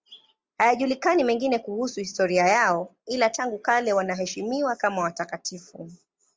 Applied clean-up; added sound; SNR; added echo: none; none; none; none.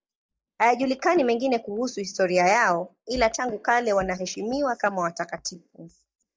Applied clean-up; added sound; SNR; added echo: neural mask model DeepFilterNet 3.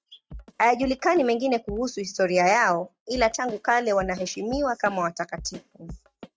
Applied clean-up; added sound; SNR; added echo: neural mask model RNNoise.